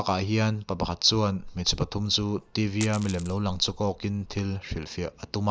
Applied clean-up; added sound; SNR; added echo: none; Coin (dropping); 16 dB; none.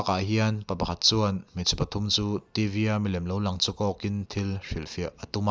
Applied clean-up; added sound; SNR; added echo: none; none; none; none.